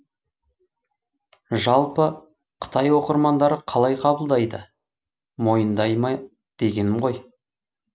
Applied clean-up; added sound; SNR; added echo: none; none; none; none.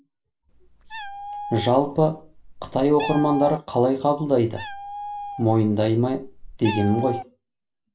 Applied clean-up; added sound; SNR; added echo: none; Meow; 11 dB; reverberation time 0.2 s.